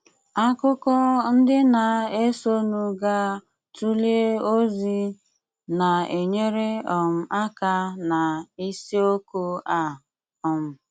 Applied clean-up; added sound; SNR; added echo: none; none; none; none.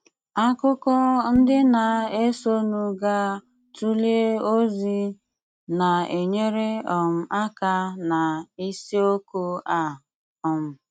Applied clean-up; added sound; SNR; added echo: neural mask model RNNoise.